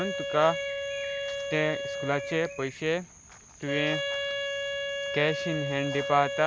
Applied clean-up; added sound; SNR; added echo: none; Wind instrument, woodwind instrument; 3 dB; none.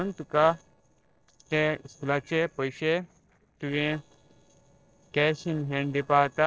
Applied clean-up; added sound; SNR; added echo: neural separator model SepFormer DNS4.